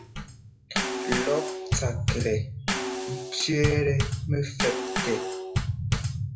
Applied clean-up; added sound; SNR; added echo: classical method WPE with log-MMSE.